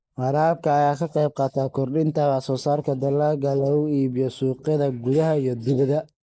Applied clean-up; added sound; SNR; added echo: neural mask model Resemble Enhance denoiser.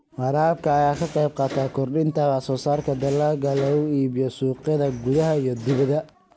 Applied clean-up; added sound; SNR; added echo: none; Door; 17 dB; none.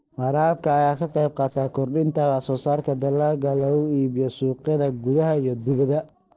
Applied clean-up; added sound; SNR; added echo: neural separator model SepFormer DNS4.